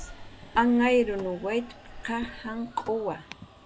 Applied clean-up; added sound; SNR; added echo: none; Car + Subway, metro, underground; 16 dB; none.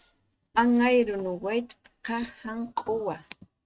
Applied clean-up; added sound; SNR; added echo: neural mask model RNNoise.